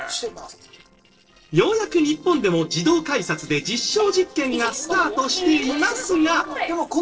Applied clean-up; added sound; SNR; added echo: neural separator model SepFormer DNS4.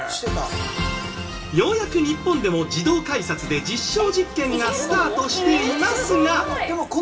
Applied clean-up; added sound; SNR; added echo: none; Guitar; 19 dB; reverberation time 2.9 s.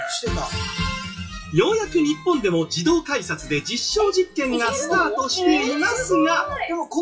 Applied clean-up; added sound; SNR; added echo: classical method WPE with log-MMSE.